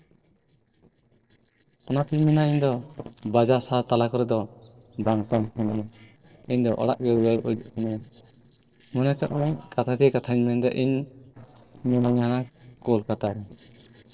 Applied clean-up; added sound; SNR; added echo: neural separator model SepFormer DNS4.